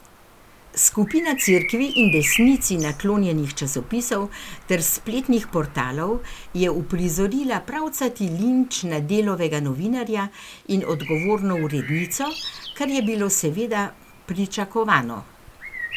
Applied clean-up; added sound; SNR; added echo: none; Bird vocalization, bird call, bird song; 11 dB; none.